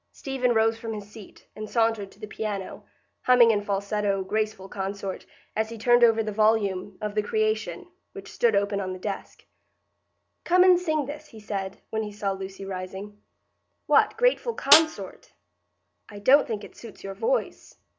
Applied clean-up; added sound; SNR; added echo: none; Snare drum; 1 dB; none.